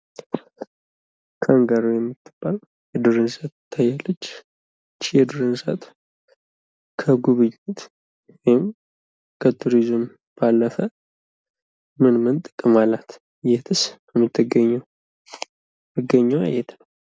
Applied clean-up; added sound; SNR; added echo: none; none; none; none.